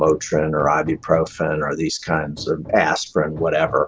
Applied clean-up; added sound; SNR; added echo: none; Hammer; 19 dB; none.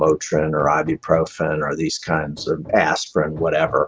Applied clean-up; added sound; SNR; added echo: neural mask model RNNoise.